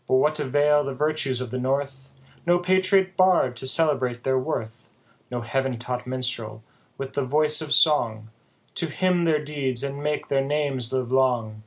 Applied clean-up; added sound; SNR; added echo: none; none; none; none.